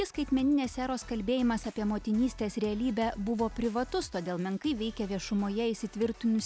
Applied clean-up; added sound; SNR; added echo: none; none; none; none.